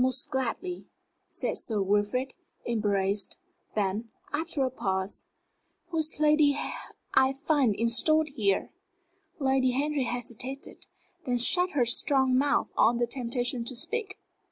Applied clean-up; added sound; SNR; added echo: none; none; none; none.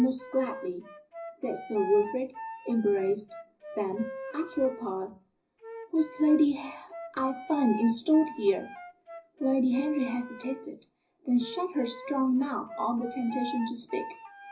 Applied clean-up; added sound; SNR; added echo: none; Wind instrument, woodwind instrument; 13 dB; reverberation time 0.4 s.